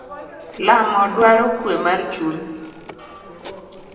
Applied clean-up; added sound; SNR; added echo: none; Telephone; 18 dB; reverberation time 1.7 s.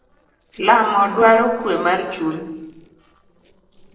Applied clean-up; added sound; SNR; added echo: neural separator model SepFormer DNS4.